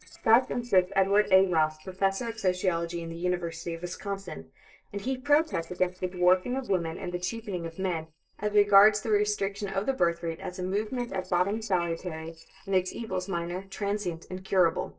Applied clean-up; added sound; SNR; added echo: neural separator model SepFormer DNS4.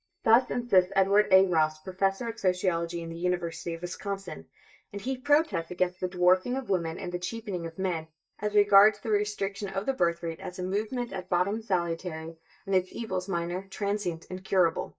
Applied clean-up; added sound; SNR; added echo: neural mask model DeepFilterNet 3.